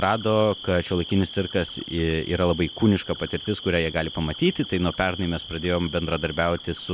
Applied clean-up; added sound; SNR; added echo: none; Cricket; 14 dB; none.